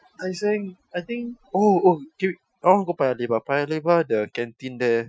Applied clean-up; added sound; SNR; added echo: classical method Wiener filter.